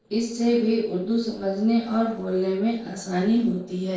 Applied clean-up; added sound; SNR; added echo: neural separator model SepFormer DNS4.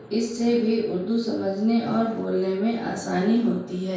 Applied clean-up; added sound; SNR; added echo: none; Fart; 18 dB; reverberation time 0.5 s.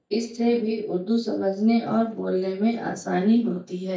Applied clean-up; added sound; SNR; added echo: neural mask model DeepFilterNet 3.